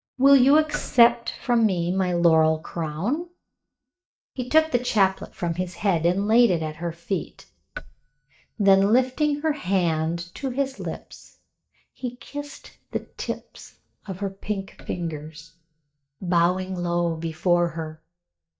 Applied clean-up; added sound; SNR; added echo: neural mask model DeepFilterNet 3.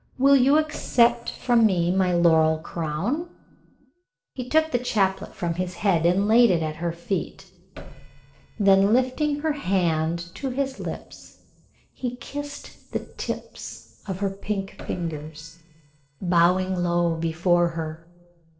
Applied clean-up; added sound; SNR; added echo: neural separator model SepFormer DNS4.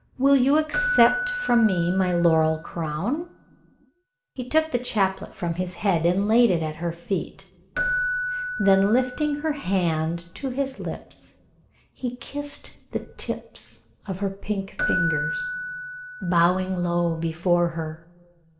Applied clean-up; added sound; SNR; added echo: none; Keyboard (musical); 9 dB; reverberation time 1.9 s.